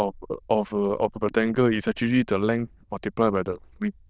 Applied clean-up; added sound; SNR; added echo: neural diffusion model UNIVERSE++.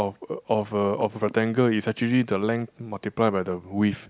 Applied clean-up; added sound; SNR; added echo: none; none; none; none.